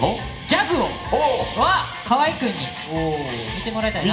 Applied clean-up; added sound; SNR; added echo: none; Insect; 14 dB; reverberation time 0.8 s.